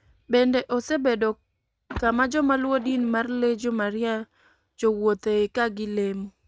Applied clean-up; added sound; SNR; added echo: neural mask model RNNoise.